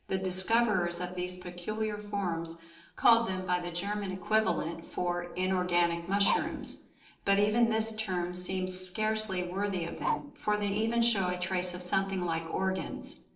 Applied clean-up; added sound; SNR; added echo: neural separator model SepFormer DNS4.